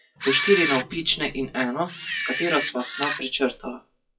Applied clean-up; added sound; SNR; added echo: classical method WPE with log-MMSE.